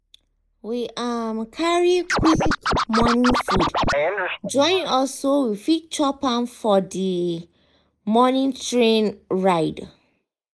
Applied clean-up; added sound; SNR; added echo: neural mask model Resemble Enhance denoiser.